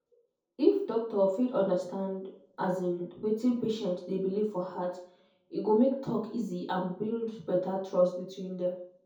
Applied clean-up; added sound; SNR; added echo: none; none; none; reverberation time 0.6 s.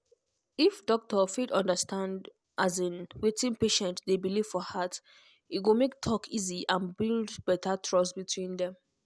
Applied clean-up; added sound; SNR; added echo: none; none; none; none.